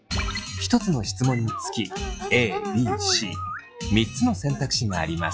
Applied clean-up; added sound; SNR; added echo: classical method log-MMSE.